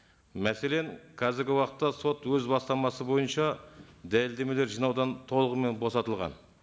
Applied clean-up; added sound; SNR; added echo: none; none; none; none.